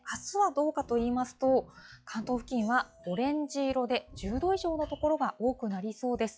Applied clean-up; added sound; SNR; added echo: classical method log-MMSE.